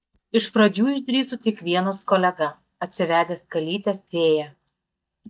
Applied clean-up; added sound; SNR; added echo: neural mask model DeepFilterNet 3.